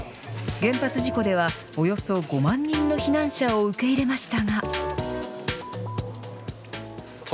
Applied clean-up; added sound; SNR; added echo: none; Keyboard (musical); 17 dB; none.